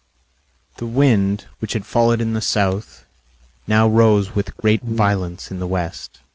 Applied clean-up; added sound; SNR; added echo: none; Brass instrument; 8 dB; none.